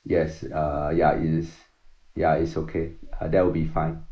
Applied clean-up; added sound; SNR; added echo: neural mask model Resemble Enhance denoiser.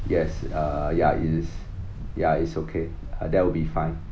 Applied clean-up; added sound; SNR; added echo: none; Ocean; 6 dB; none.